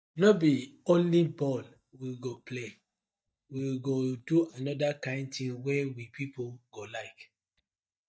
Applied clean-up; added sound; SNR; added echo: neural mask model DeepFilterNet 3.